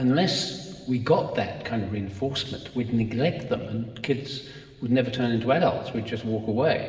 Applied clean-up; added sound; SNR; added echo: none; none; none; reverberation time 1.7 s.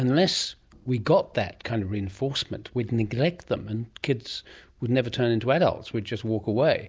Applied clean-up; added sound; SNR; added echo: none; none; none; none.